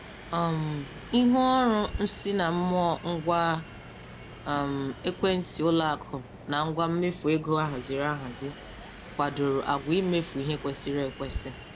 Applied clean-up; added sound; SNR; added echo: none; Subway, metro, underground; 12 dB; none.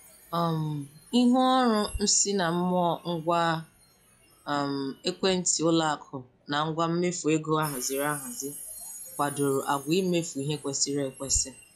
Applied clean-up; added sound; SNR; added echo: classical method log-MMSE.